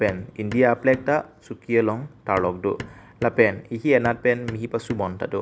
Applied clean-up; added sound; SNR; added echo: none; Hammer; 17 dB; none.